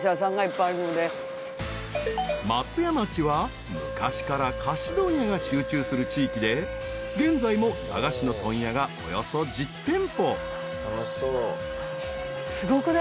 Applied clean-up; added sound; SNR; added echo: none; Wind instrument, woodwind instrument; 9 dB; none.